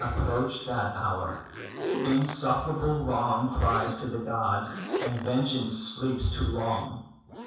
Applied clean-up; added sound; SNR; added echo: none; Zipper (clothing); 10 dB; reverberation time 0.7 s.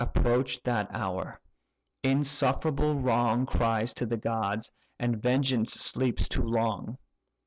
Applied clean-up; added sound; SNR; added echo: none; none; none; none.